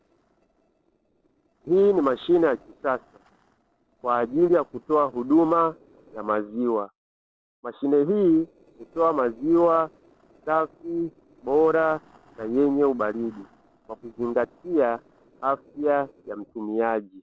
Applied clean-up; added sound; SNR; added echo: neural separator model SepFormer DNS4.